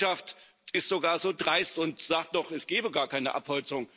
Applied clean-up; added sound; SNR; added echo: none; none; none; none.